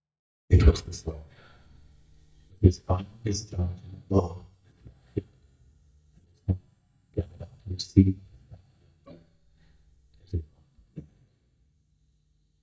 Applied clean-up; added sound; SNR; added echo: neural mask model DeepFilterNet 3.